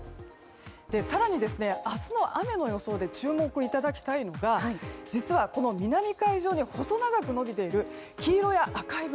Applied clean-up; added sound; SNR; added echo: none; none; none; none.